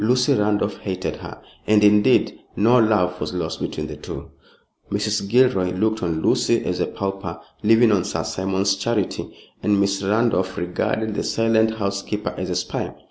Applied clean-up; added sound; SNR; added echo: none; none; none; none.